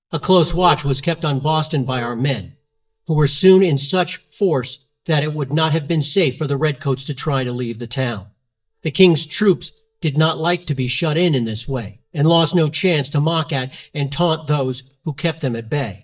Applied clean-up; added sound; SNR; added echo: neural mask model DeepFilterNet 3.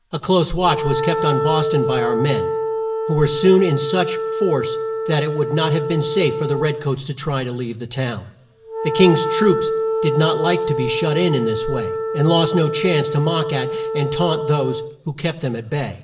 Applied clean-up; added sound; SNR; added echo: none; Wind instrument, woodwind instrument; 3 dB; reverberation time 0.7 s.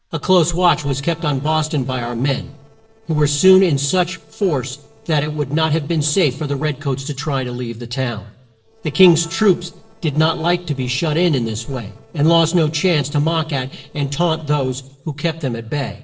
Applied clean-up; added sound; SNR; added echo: neural separator model SepFormer DNS4.